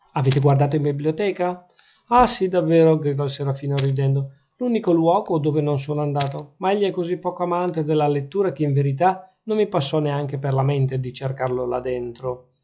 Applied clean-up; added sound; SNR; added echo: classical method log-MMSE.